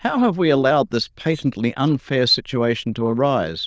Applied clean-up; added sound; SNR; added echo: neural diffusion model UNIVERSE++.